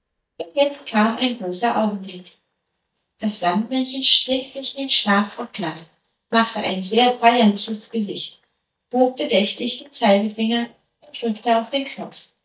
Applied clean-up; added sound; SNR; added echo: neural mask model DeepFilterNet 3.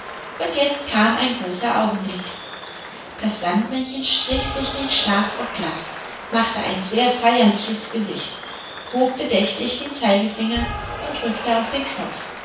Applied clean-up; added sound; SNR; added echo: none; Applause / Cheering; 11 dB; reverberation time 0.7 s.